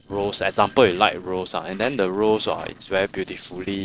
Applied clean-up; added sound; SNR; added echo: neural separator model SepFormer DNS4.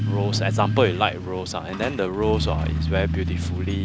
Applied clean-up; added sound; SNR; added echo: none; Truck; 0 dB; none.